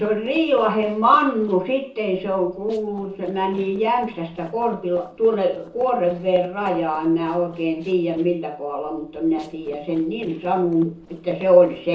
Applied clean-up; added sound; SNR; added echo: neural separator model SepFormer DNS4.